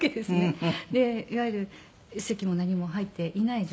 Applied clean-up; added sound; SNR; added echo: none; none; none; none.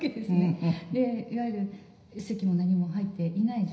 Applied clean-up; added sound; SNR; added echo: none; none; none; reverberation time 0.9 s.